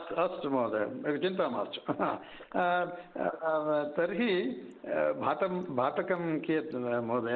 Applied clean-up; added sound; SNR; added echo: neural mask model Resemble Enhance denoiser.